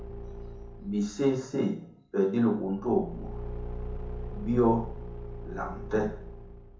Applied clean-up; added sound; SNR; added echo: none; Engine / Car; 9 dB; reverberation time 0.8 s.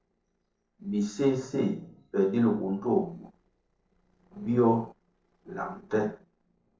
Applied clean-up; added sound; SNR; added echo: neural separator model SepFormer DNS4.